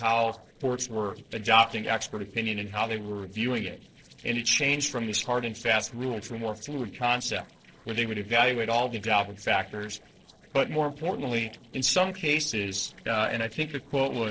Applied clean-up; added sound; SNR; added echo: neural separator model SepFormer DNS4.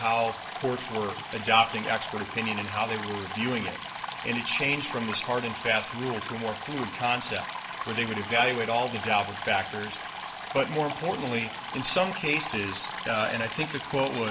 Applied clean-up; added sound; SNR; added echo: none; Stream; 7 dB; none.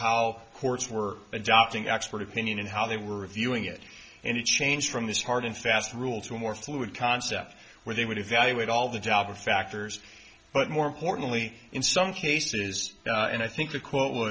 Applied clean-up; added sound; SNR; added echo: none; none; none; none.